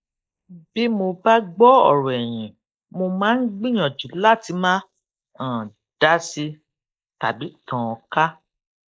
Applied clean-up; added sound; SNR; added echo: neural mask model Resemble Enhance denoiser.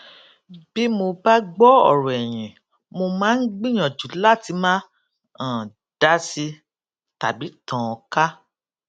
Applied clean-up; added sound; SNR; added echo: none; none; none; none.